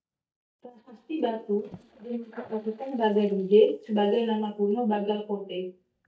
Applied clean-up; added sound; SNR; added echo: neural mask model DeepFilterNet 3.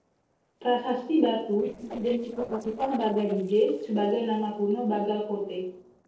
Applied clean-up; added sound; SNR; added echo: neural separator model SepFormer DNS4.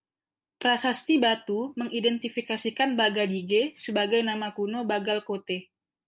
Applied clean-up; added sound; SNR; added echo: none; none; none; none.